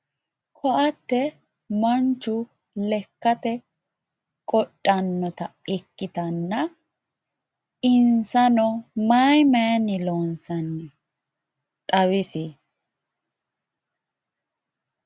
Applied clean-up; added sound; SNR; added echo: none; none; none; none.